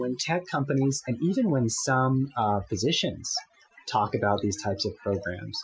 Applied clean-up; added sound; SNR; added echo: classical method Wiener filter.